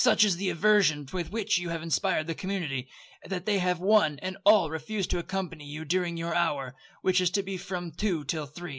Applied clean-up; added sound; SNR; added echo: none; none; none; none.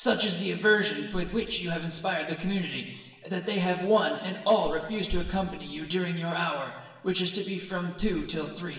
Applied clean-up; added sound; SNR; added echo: none; none; none; reverberation time 1.2 s.